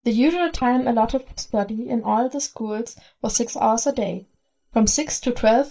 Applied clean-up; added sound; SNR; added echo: neural mask model DeepFilterNet 3.